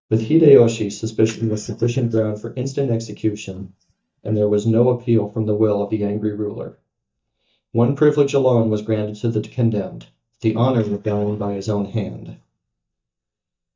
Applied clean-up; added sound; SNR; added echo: neural mask model DeepFilterNet 3.